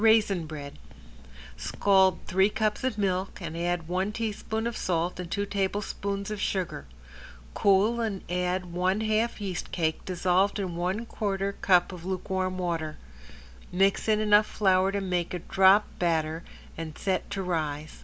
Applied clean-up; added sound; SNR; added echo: none; none; none; none.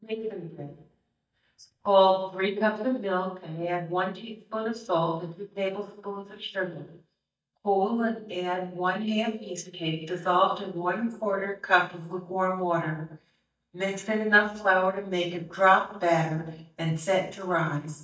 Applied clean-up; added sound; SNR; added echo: neural mask model DeepFilterNet 3.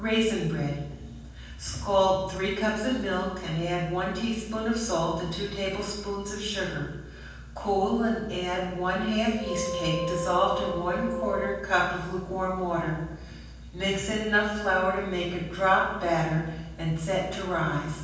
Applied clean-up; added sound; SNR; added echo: none; Wind instrument, woodwind instrument; 6 dB; reverberation time 1.2 s.